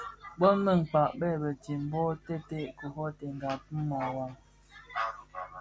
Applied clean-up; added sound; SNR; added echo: none; none; none; none.